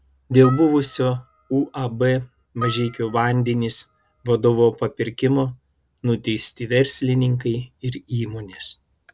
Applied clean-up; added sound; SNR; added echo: none; Harp; 16 dB; none.